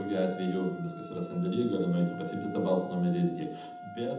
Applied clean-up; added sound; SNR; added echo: none; Wind instrument, woodwind instrument; 14 dB; reverberation time 0.8 s.